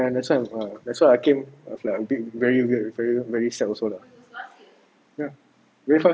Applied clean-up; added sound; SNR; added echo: none; none; none; none.